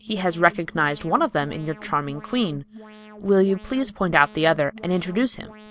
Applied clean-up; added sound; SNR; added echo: none; Alarm; 20 dB; none.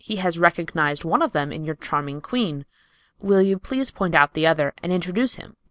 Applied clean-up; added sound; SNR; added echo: none; none; none; none.